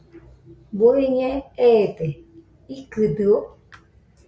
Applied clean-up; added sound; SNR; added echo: none; none; none; none.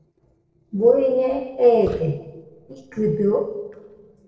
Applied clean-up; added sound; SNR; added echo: neural separator model SepFormer DNS4.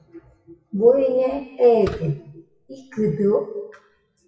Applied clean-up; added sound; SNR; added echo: classical method WPE with log-MMSE.